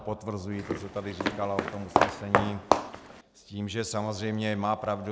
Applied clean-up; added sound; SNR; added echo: none; Walk, footsteps; -4 dB; none.